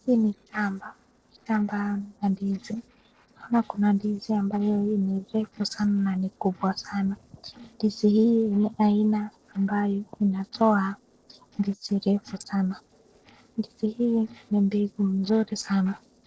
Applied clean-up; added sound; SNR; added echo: neural separator model SepFormer DNS4.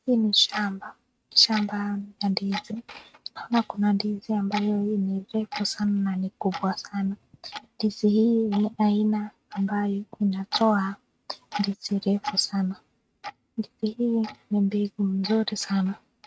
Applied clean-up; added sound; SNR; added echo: neural mask model RNNoise.